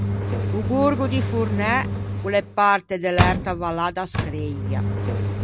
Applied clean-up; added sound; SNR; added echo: none; Engine; 1 dB; none.